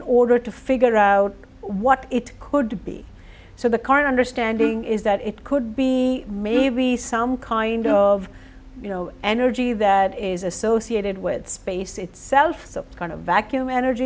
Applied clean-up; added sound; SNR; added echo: none; Wind instrument, woodwind instrument; 8 dB; none.